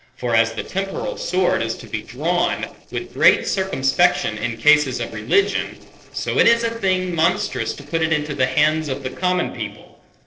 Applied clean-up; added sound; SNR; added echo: neural separator model SepFormer DNS4.